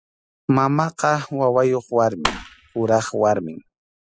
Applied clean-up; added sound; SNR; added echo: classical method spectral subtraction.